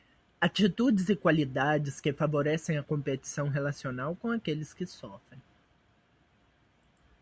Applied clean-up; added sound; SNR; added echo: none; none; none; none.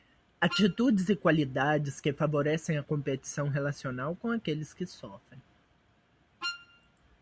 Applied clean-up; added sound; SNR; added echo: none; Wind instrument, woodwind instrument; 10 dB; none.